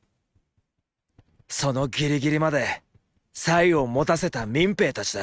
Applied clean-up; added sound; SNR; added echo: neural mask model RNNoise.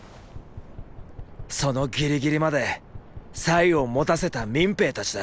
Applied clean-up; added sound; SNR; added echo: none; Knock; 16 dB; none.